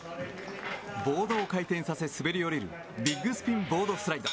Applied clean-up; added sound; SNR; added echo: none; Bicycle; 12 dB; none.